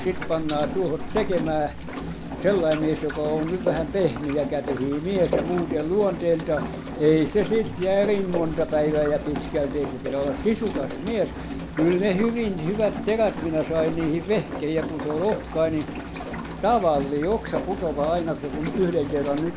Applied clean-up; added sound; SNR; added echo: none; Rain; 6 dB; none.